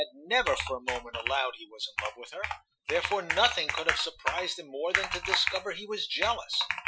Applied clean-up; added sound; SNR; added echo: classical method Wiener filter.